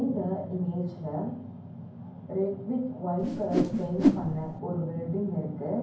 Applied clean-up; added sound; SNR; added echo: none; Whoosh, swoosh, swish; -4 dB; reverberation time 0.9 s.